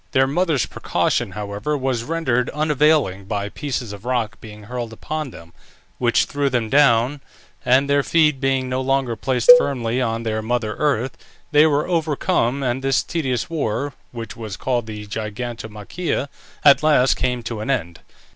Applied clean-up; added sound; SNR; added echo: none; Cowbell; -1 dB; none.